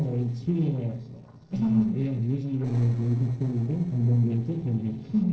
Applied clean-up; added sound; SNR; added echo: neural separator model SepFormer DNS4.